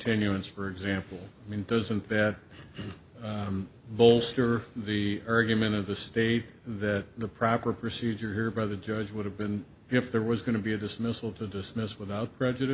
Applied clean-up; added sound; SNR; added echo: none; none; none; none.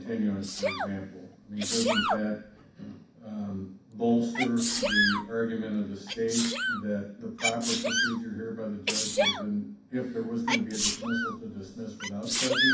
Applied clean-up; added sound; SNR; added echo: none; Sneeze; 0 dB; reverberation time 0.6 s.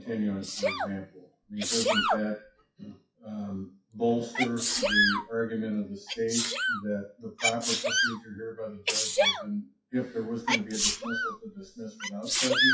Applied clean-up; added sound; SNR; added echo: classical method WPE with log-MMSE.